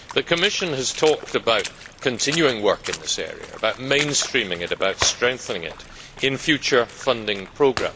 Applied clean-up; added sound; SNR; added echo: none; Shatter + Water / Splash, splatter; 13 dB; none.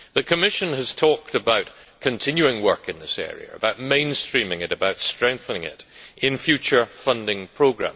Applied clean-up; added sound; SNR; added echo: none; none; none; none.